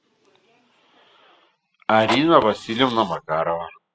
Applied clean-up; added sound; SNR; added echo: classical method spectral subtraction.